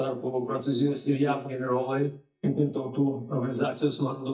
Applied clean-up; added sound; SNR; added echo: neural mask model DeepFilterNet 3.